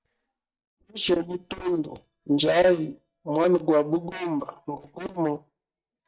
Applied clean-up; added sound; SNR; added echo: neural mask model DeepFilterNet 3.